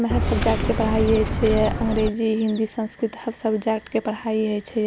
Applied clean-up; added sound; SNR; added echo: none; Subway, metro, underground; 1 dB; none.